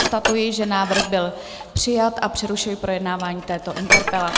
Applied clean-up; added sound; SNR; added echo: none; Dishes, pots, and pans; 3 dB; none.